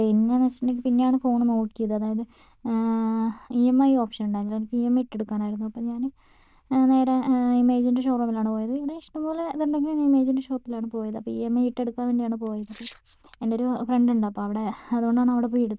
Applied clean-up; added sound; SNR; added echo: neural diffusion model UNIVERSE++.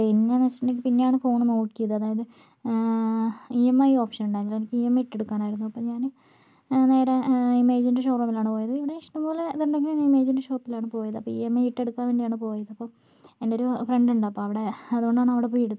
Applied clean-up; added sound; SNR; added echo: none; none; none; none.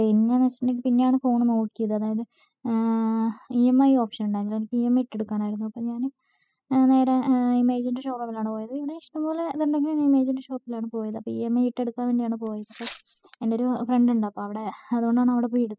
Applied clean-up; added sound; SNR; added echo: classical method spectral subtraction.